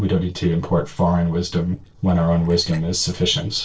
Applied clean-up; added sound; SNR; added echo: neural separator model SepFormer DNS4.